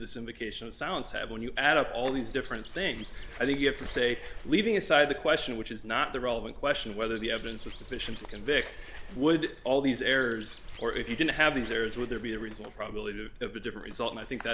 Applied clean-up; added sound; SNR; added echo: none; Bird; 14 dB; none.